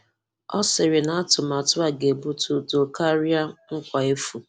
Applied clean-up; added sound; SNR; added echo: none; none; none; none.